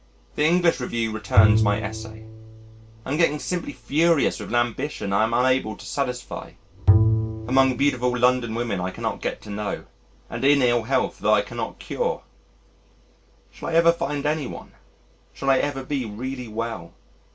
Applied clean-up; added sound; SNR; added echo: none; Bowed string instrument; 0 dB; none.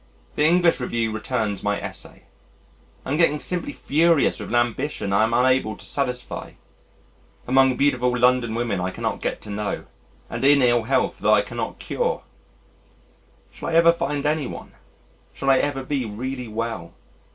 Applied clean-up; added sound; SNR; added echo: none; none; none; none.